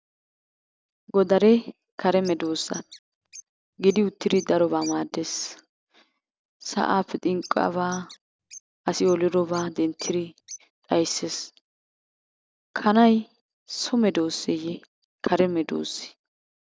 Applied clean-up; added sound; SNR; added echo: none; Bird; 19 dB; none.